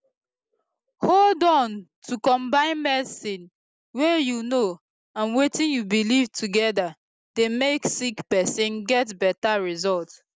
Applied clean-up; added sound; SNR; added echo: none; none; none; none.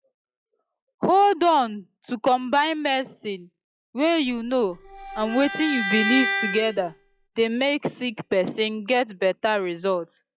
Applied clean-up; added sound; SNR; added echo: classical method log-MMSE.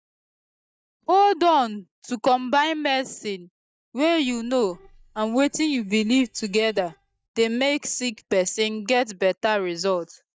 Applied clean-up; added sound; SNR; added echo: neural mask model DeepFilterNet 3.